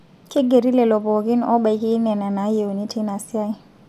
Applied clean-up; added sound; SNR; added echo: none; none; none; none.